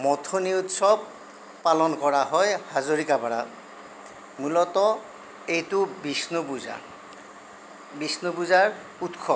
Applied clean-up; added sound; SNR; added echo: none; none; none; none.